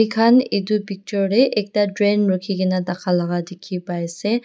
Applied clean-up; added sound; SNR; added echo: none; none; none; none.